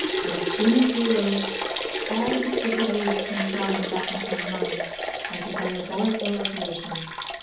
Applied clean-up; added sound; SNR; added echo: none; Liquid; 1 dB; reverberation time 1.3 s.